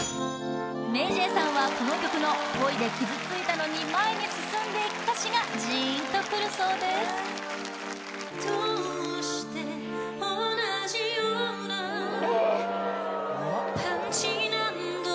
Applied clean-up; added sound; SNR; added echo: none; none; none; none.